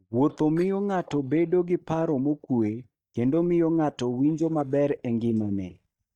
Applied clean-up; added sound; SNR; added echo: neural mask model DeepFilterNet 3.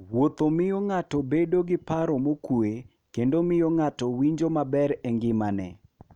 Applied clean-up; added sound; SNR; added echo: none; none; none; none.